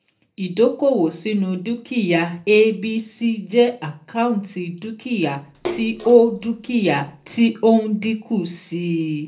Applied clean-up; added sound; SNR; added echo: none; Splash, splatter; 14 dB; reverberation time 0.3 s.